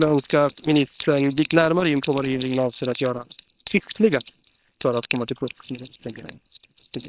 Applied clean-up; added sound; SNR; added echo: neural separator model SepFormer WHAM!.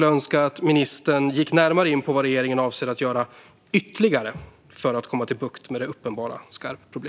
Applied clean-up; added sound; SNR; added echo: none; none; none; none.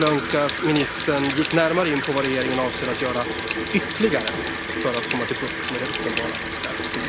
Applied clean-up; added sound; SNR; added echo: none; Sink (filling or washing) / Water tap, faucet; 3 dB; none.